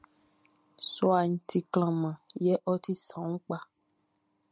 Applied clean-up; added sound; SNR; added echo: none; none; none; none.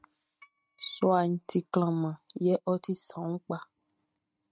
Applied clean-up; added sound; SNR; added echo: neural mask model RNNoise.